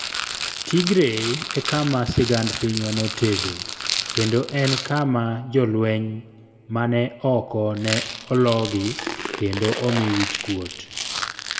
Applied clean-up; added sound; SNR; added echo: none; Rattle; 7 dB; reverberation time 1.2 s.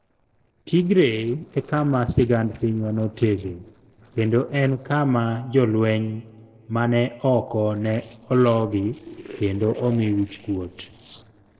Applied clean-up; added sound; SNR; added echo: neural separator model SepFormer DNS4.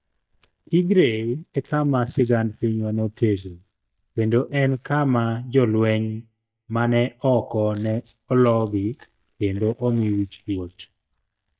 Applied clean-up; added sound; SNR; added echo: neural mask model DeepFilterNet 3.